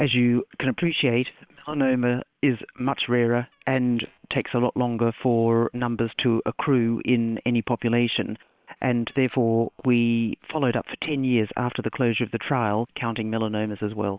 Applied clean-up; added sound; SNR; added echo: neural separator model SepFormer WHAM!.